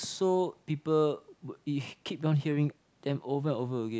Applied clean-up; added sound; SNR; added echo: none; none; none; none.